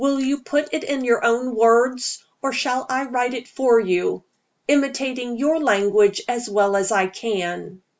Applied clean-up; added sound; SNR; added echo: none; none; none; none.